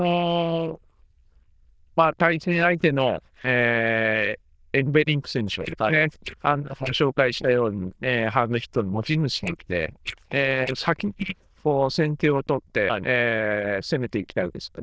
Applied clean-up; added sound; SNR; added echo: neural diffusion model UNIVERSE++.